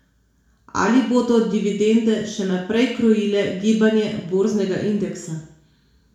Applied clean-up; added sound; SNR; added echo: none; none; none; reverberation time 0.6 s.